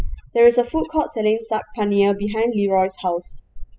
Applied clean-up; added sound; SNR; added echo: classical method spectral subtraction.